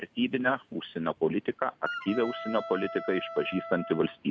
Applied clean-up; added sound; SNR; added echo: none; Wind instrument, woodwind instrument; 10 dB; none.